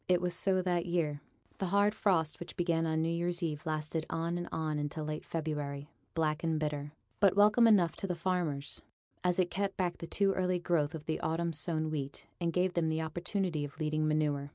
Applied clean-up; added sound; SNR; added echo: none; none; none; none.